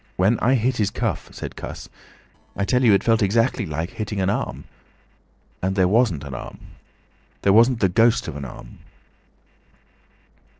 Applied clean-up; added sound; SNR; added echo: neural separator model SepFormer DNS4.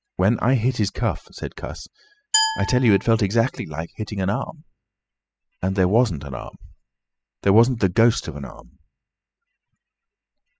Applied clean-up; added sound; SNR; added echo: classical method spectral subtraction.